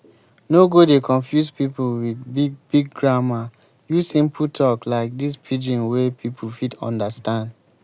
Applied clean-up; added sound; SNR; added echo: none; none; none; none.